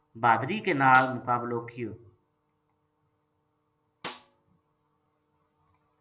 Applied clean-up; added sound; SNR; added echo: none; Snare drum; 17 dB; none.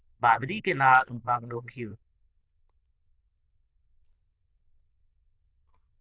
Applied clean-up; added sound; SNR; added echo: neural diffusion model UNIVERSE++.